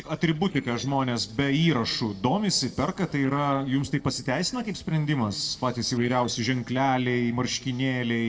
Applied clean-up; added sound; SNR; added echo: neural separator model SepFormer DNS4.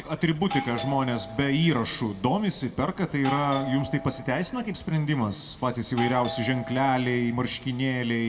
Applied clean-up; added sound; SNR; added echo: none; Doorbell; 12 dB; reverberation time 0.9 s.